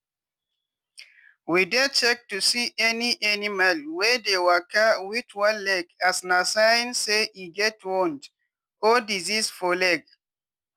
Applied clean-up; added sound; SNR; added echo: none; none; none; none.